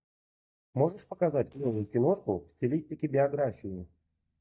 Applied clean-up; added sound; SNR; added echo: neural mask model DeepFilterNet 3.